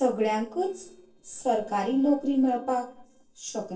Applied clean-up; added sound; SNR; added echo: neural separator model SepFormer DNS4.